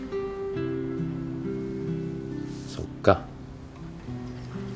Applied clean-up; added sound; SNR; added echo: none; none; none; none.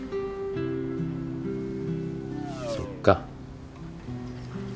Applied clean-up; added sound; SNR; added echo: none; Race car, auto racing; 10 dB; none.